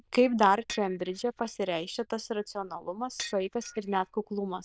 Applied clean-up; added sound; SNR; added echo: neural diffusion model UNIVERSE++.